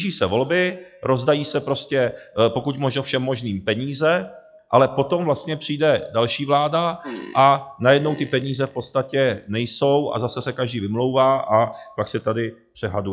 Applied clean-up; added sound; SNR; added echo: classical method log-MMSE.